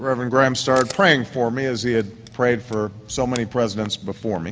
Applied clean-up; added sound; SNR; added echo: none; Camera; 20 dB; none.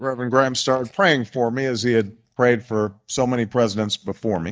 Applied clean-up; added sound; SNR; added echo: neural mask model DeepFilterNet 3.